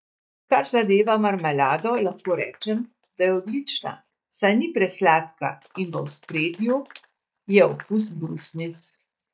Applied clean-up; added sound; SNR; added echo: neural mask model DeepFilterNet 3.